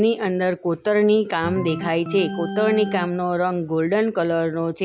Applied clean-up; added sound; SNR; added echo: none; Organ; 11 dB; none.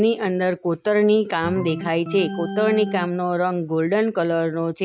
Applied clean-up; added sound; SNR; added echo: neural mask model RNNoise.